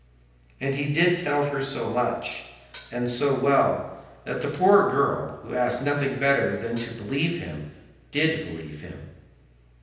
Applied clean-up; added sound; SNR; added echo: none; Hi-hat; 18 dB; reverberation time 0.9 s.